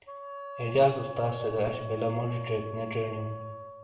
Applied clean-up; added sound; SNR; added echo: none; Wind instrument, woodwind instrument; 11 dB; reverberation time 1.0 s.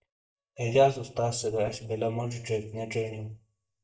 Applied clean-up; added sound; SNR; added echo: neural mask model DeepFilterNet 3.